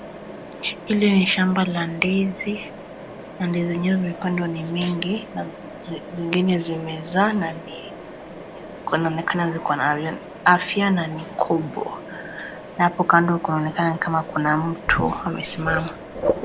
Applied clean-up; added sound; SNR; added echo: none; Mechanisms; 11 dB; none.